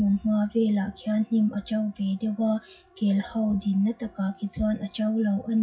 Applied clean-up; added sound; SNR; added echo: classical method WPE with log-MMSE.